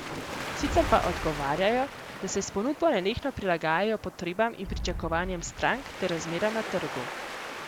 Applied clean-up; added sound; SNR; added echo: none; Explosion + Waves, surf; 8 dB; none.